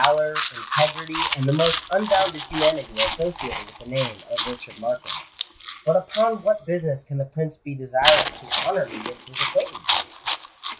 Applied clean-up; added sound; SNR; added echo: none; Chewing, mastication; 4 dB; none.